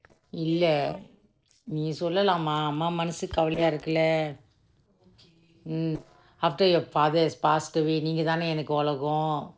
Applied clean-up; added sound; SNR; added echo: neural separator model SepFormer DNS4.